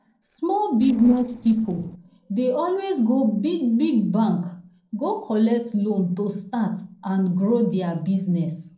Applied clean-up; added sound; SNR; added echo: neural separator model SepFormer DNS4.